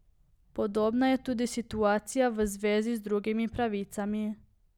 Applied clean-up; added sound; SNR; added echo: none; none; none; none.